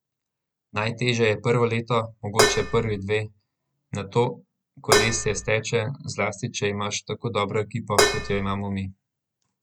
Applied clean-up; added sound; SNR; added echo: none; Dishes, pots, and pans; -3 dB; none.